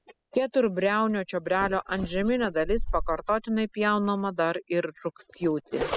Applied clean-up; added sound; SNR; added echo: classical method spectral subtraction.